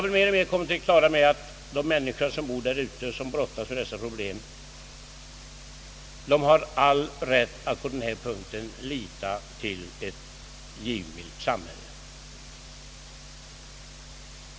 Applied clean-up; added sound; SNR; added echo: none; none; none; none.